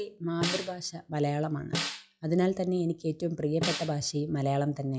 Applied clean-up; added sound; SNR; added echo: classical method log-MMSE.